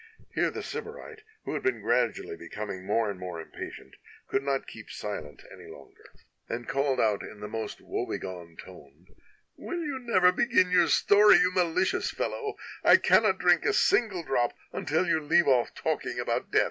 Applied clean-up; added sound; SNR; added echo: none; none; none; none.